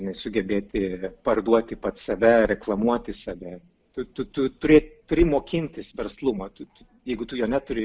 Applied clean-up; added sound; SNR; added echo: none; none; none; none.